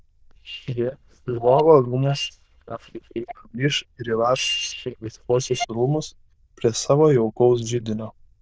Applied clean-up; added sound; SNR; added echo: neural diffusion model UNIVERSE++.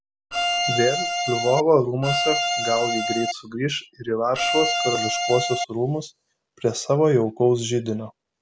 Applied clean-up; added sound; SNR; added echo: none; Bowed string instrument; 1 dB; none.